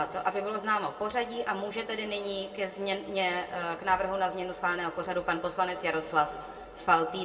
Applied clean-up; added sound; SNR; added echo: none; none; none; reverberation time 1.2 s.